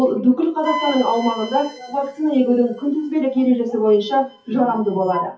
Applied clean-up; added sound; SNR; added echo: classical method WPE with log-MMSE.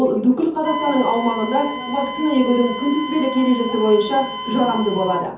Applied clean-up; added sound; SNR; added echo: none; Wind instrument, woodwind instrument; 10 dB; reverberation time 0.5 s.